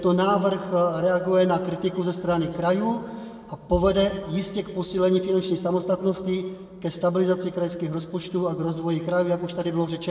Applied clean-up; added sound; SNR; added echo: none; none; none; reverberation time 1.5 s.